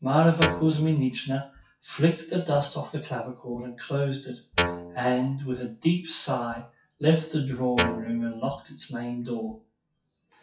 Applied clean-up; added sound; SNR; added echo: classical method WPE with log-MMSE.